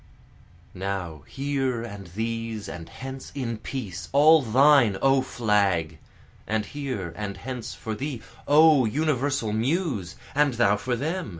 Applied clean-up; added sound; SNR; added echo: none; none; none; none.